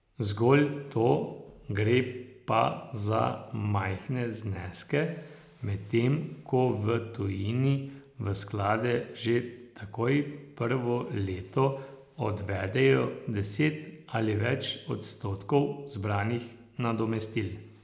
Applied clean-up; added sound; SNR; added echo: none; none; none; none.